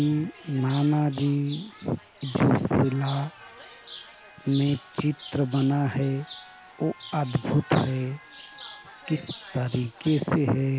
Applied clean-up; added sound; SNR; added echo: none; Chirp, tweet; 19 dB; none.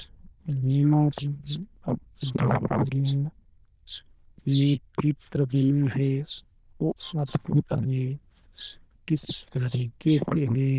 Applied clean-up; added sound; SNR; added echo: neural diffusion model UNIVERSE++.